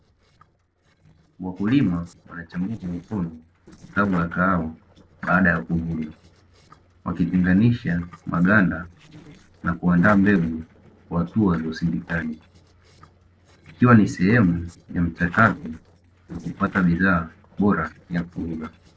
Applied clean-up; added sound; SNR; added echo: neural separator model SepFormer DNS4.